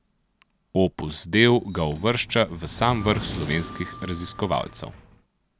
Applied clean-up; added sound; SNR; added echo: none; Sliding door; 12 dB; none.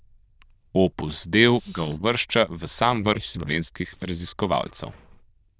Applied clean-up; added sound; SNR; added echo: neural diffusion model UNIVERSE++.